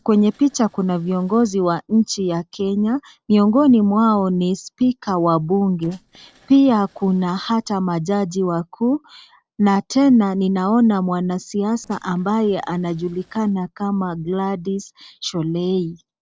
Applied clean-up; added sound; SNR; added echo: neural separator model SepFormer DNS4.